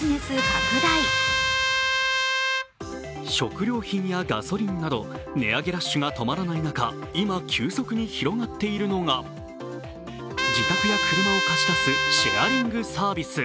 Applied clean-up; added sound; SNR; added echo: none; Trumpet; -2 dB; none.